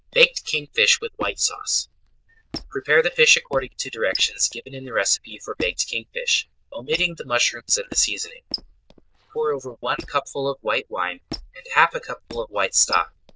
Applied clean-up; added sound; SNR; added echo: neural diffusion model UNIVERSE++.